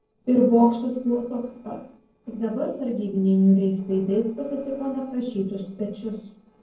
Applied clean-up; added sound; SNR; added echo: neural separator model SepFormer DNS4.